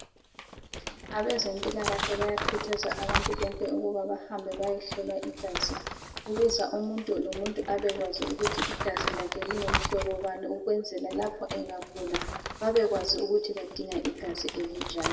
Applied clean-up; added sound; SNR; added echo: none; Crumpling, crinkling; 5 dB; reverberation time 0.8 s.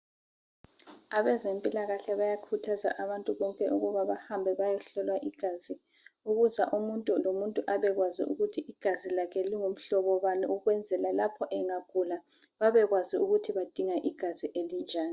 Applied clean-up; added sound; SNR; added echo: none; none; none; none.